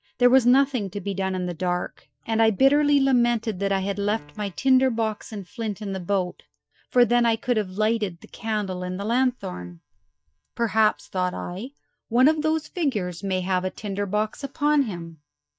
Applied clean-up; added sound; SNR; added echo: neural mask model DeepFilterNet 3.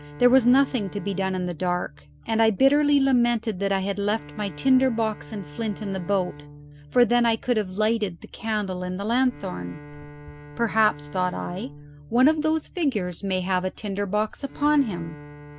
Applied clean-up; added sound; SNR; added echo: none; Bowed string instrument; 19 dB; none.